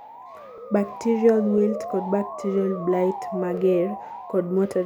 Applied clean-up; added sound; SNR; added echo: none; Motor vehicle (road) / Siren; 10 dB; none.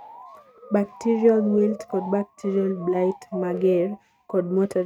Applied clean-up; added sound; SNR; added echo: neural mask model RNNoise.